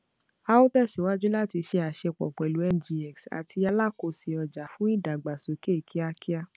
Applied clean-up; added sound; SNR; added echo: none; none; none; none.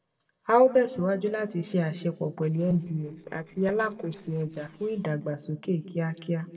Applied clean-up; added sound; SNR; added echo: neural separator model SepFormer DNS4.